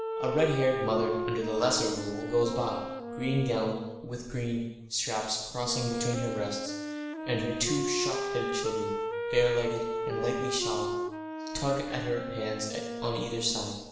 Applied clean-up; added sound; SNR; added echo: none; Wind instrument, woodwind instrument; 4 dB; reverberation time 0.9 s.